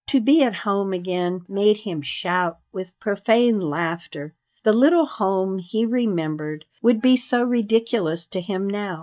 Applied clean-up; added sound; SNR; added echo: neural mask model DeepFilterNet 3.